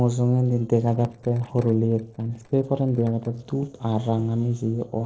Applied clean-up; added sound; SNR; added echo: neural separator model SepFormer DNS4.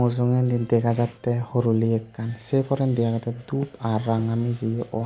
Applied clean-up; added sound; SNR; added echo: none; none; none; none.